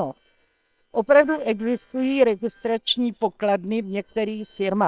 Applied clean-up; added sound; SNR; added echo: neural separator model SepFormer WHAM!.